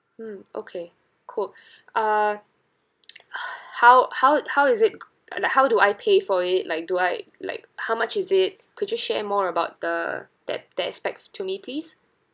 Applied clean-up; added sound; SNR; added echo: none; none; none; none.